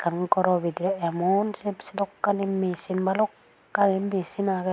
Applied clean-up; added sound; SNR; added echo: none; none; none; none.